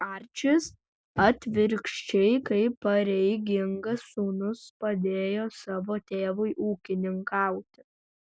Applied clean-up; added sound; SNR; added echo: none; none; none; none.